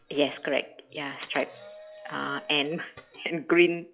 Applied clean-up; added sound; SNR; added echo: classical method log-MMSE.